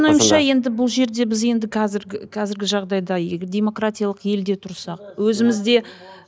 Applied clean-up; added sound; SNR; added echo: none; none; none; none.